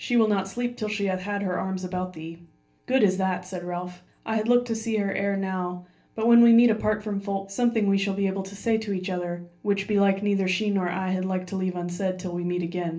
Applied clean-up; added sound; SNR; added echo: none; none; none; reverberation time 0.3 s.